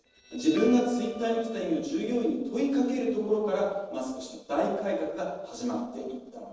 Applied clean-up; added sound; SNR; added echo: neural separator model SepFormer DNS4.